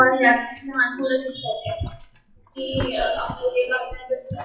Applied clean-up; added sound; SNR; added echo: classical method WPE with log-MMSE.